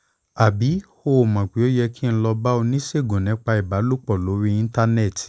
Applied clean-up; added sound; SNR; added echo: none; none; none; none.